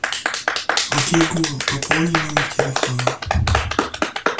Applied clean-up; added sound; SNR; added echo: none; Clapping; -2 dB; reverberation time 0.2 s.